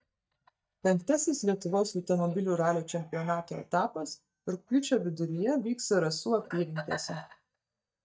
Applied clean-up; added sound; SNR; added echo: neural mask model DeepFilterNet 3.